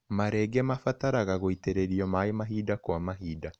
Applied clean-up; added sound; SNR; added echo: none; none; none; none.